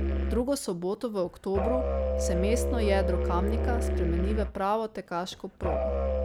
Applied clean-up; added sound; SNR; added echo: none; Musical instrument; -2 dB; none.